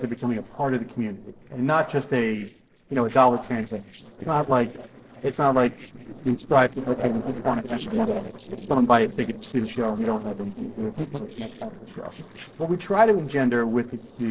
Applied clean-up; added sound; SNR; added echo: neural separator model SepFormer DNS4.